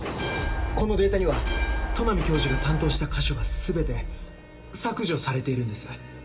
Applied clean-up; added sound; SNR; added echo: none; Bell; 7 dB; reverberation time 2.8 s.